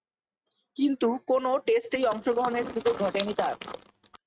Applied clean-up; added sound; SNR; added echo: neural mask model RNNoise.